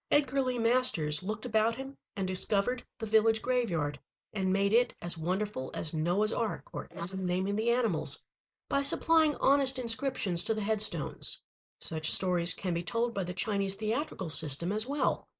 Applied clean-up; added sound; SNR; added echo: neural mask model Resemble Enhance denoiser.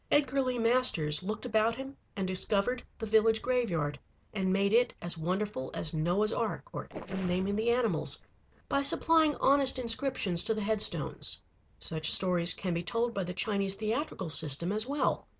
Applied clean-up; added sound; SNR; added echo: neural separator model SepFormer DNS4.